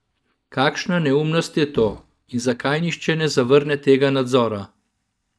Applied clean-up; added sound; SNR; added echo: neural mask model DeepFilterNet 3.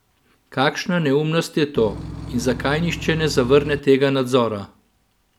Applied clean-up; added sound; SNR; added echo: none; Engine / Truck / Car; 10 dB; none.